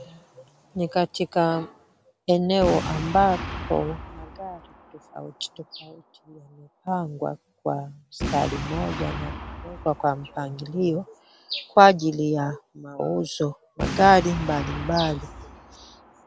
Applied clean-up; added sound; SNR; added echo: none; Boom; 11 dB; none.